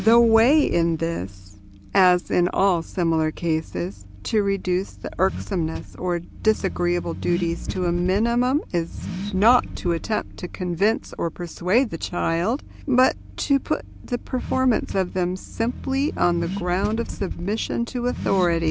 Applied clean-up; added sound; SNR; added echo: none; Accelerating, revving, vroom / Car; 10 dB; none.